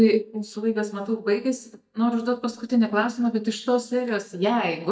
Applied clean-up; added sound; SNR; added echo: neural mask model DeepFilterNet 3.